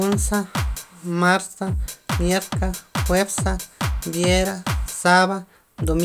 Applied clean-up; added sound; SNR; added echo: none; Drum kit; 4 dB; none.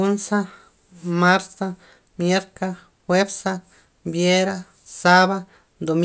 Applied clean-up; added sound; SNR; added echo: none; none; none; none.